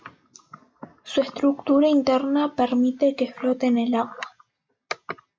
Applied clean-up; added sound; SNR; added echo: none; none; none; none.